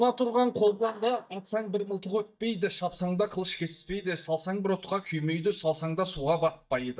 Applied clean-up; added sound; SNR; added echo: neural mask model DeepFilterNet 3.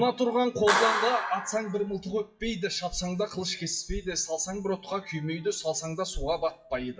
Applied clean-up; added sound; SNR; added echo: classical method WPE with log-MMSE.